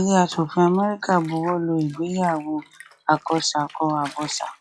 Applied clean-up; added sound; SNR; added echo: classical method log-MMSE.